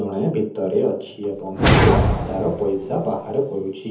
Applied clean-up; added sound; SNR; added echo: none; Whoosh, swoosh, swish; -3 dB; reverberation time 0.7 s.